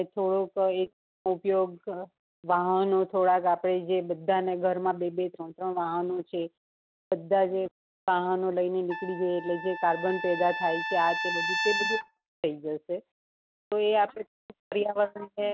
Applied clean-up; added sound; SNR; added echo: none; Trumpet; 4 dB; none.